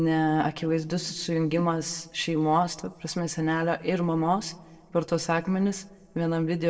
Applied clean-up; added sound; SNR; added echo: neural separator model SepFormer DNS4.